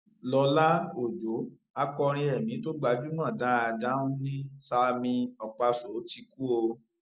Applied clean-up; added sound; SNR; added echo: none; none; none; none.